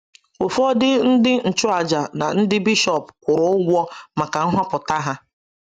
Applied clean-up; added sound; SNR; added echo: none; none; none; none.